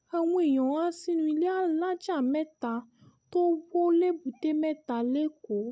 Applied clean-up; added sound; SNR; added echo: none; none; none; none.